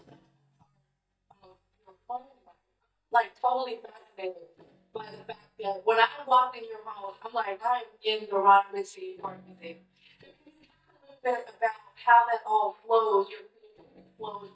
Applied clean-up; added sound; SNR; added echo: neural mask model DeepFilterNet 3.